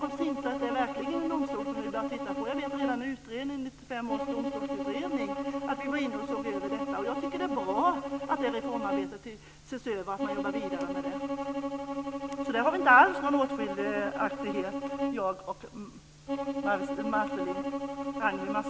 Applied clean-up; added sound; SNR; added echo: none; Bowed string instrument; 2 dB; none.